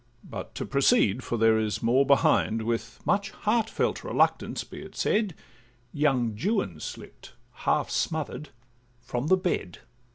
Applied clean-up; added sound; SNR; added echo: none; none; none; none.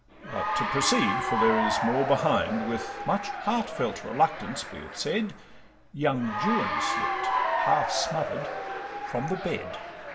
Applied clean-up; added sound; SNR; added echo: none; Applause / Cheering; 1 dB; reverberation time 0.4 s.